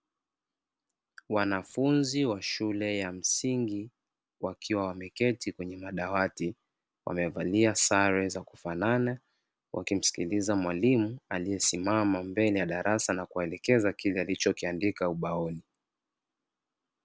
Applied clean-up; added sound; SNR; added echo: none; none; none; none.